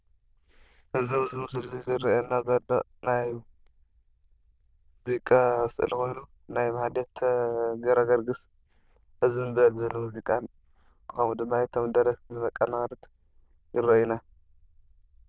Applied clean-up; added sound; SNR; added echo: neural diffusion model UNIVERSE++.